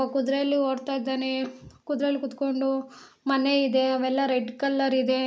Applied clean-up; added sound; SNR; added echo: none; none; none; none.